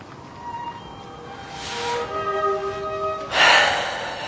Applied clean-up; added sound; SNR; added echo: none; none; none; none.